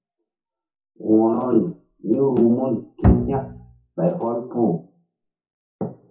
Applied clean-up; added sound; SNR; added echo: classical method WPE with log-MMSE.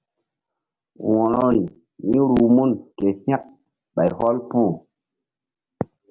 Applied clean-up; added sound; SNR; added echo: none; none; none; none.